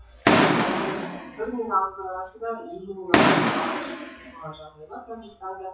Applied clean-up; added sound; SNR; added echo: classical method WPE with log-MMSE.